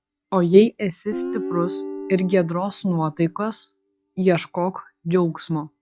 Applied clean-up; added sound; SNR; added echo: classical method log-MMSE.